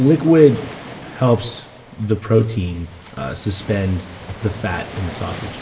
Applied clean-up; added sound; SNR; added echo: none; Waves, surf; 16 dB; reverberation time 1.6 s.